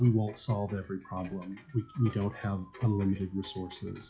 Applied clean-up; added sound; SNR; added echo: classical method WPE with log-MMSE.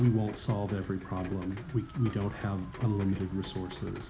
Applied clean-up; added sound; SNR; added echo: none; Rain; 14 dB; reverberation time 0.4 s.